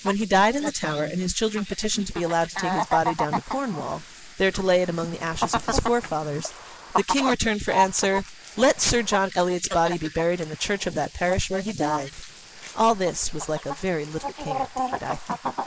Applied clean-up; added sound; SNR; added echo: neural mask model Resemble Enhance denoiser.